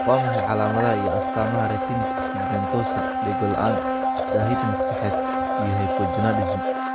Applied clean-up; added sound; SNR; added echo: none; Domestic sounds, home sounds; -2 dB; none.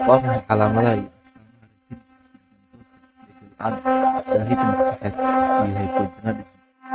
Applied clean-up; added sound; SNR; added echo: neural mask model RNNoise.